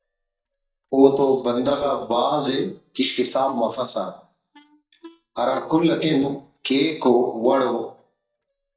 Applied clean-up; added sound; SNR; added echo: neural mask model DeepFilterNet 3.